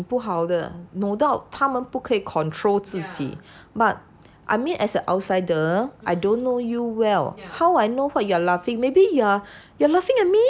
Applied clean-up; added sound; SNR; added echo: none; none; none; none.